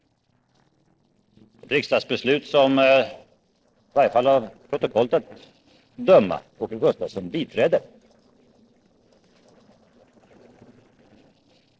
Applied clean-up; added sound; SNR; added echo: neural separator model SepFormer DNS4.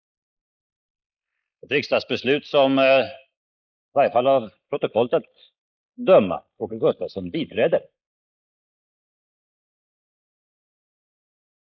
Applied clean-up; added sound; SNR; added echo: neural mask model Resemble Enhance denoiser.